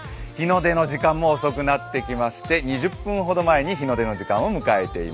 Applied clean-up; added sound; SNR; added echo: none; none; none; none.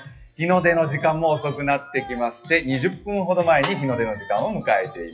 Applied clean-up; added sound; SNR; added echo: classical method WPE with log-MMSE.